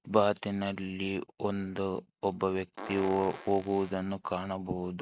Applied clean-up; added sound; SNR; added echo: none; Fart; 14 dB; none.